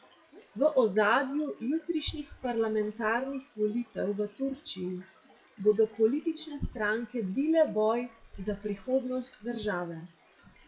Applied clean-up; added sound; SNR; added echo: classical method WPE with log-MMSE.